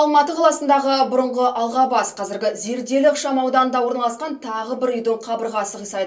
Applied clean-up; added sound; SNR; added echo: none; none; none; reverberation time 0.3 s.